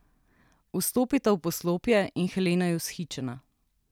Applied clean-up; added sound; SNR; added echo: none; none; none; none.